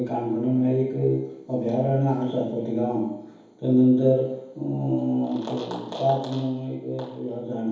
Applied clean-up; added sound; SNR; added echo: none; none; none; reverberation time 2.2 s.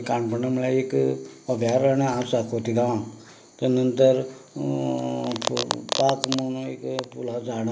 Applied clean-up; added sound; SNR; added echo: none; none; none; none.